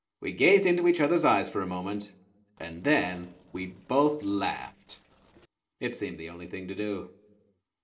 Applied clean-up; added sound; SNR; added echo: neural separator model SepFormer DNS4.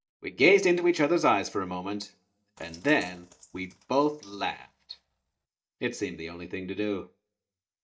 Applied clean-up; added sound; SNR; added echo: neural mask model DeepFilterNet 3.